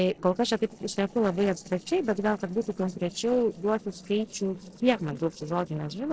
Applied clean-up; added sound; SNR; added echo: neural separator model SepFormer DNS4.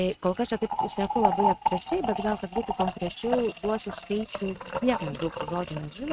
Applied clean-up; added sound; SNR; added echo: neural mask model RNNoise.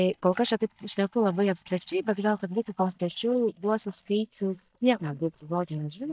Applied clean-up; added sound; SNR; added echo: neural mask model DeepFilterNet 3.